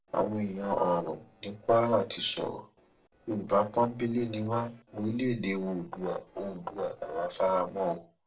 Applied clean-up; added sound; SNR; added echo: neural separator model SepFormer DNS4.